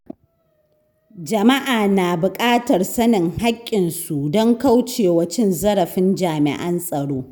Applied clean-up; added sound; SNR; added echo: none; none; none; none.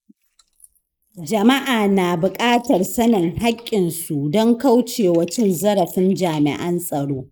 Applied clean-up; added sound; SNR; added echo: neural mask model Resemble Enhance denoiser.